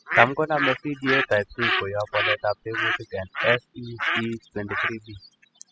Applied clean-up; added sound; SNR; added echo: classical method spectral subtraction.